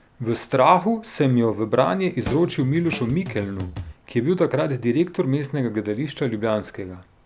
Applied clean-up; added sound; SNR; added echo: none; Drum kit; 11 dB; none.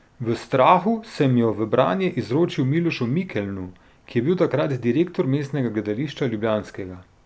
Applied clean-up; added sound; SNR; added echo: none; none; none; none.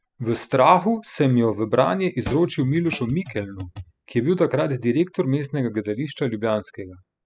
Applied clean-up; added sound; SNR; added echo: classical method spectral subtraction.